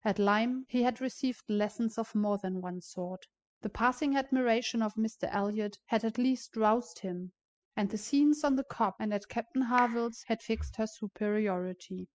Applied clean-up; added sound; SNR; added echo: classical method spectral subtraction.